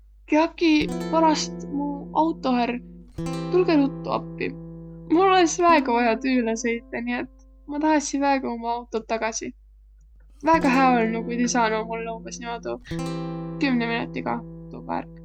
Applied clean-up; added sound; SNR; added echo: none; Guitar; 11 dB; none.